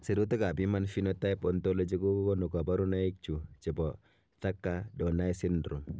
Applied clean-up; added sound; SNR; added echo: none; none; none; none.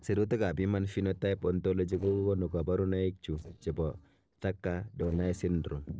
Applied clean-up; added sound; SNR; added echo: neural separator model SepFormer DNS4.